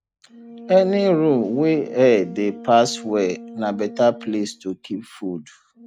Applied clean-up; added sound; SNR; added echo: none; Brass instrument; 18 dB; none.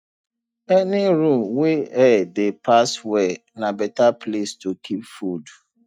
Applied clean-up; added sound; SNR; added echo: neural mask model DeepFilterNet 3.